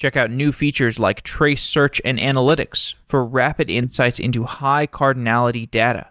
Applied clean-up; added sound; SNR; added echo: neural mask model DeepFilterNet 3.